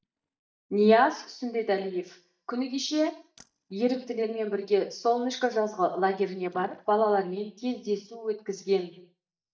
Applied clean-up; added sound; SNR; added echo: neural mask model DeepFilterNet 3.